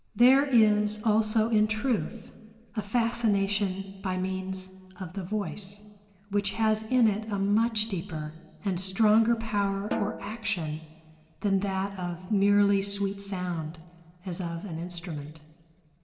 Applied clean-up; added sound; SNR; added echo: none; Snare drum; 11 dB; reverberation time 1.6 s.